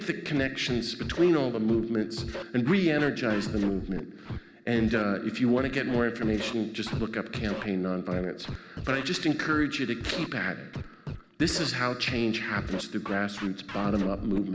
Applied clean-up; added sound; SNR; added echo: none; Scratching (performance technique); 11 dB; none.